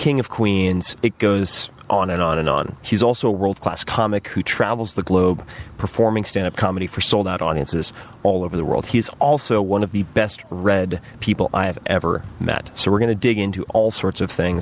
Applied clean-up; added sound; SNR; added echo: none; none; none; none.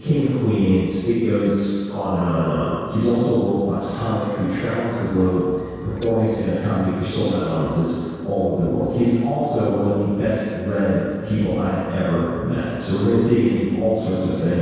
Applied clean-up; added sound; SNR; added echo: neural separator model SepFormer DNS4.